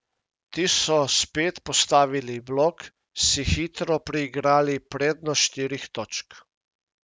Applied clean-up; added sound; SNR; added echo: none; none; none; none.